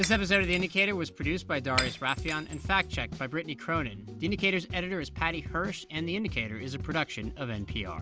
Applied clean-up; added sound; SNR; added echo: none; Shatter; 9 dB; none.